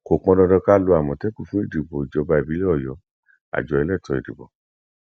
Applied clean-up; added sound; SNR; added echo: none; none; none; none.